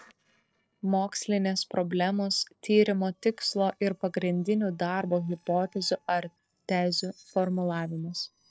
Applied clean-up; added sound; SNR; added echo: neural separator model SepFormer DNS4.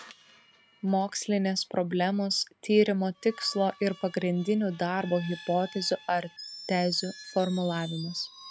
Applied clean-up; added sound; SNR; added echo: none; Screech; 19 dB; none.